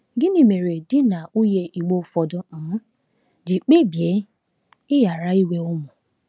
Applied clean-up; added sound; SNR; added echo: none; none; none; none.